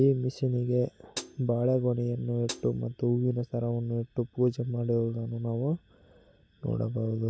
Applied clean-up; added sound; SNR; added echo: none; Hi-hat; 16 dB; none.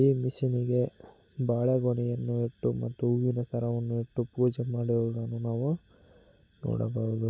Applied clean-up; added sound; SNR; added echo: none; none; none; none.